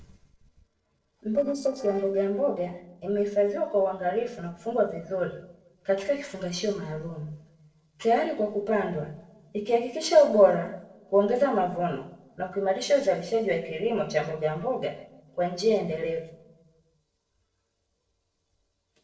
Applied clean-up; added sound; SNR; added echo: neural separator model SepFormer DNS4.